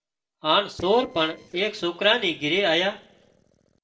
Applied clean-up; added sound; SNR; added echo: neural separator model SepFormer DNS4.